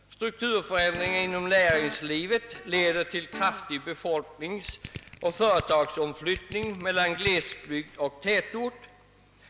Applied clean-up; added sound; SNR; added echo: none; Guitar + Crushing; 14 dB; none.